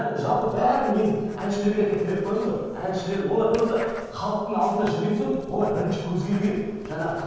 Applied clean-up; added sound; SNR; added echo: none; Writing; 18 dB; reverberation time 1.2 s.